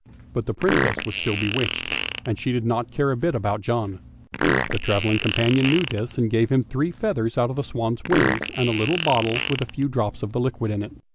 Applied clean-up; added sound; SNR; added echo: none; Fart; 5 dB; none.